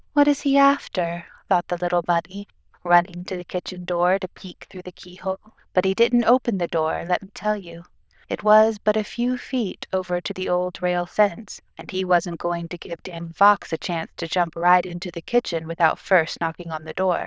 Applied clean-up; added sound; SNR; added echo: neural diffusion model UNIVERSE++.